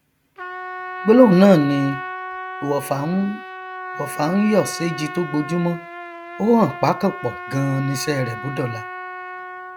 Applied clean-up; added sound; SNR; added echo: none; Trumpet; 11 dB; none.